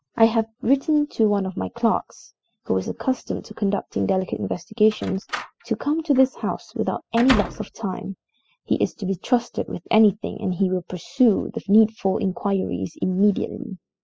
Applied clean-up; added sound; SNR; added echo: classical method spectral subtraction.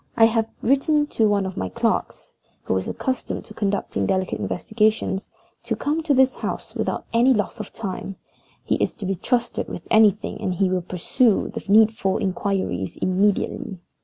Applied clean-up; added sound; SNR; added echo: none; none; none; none.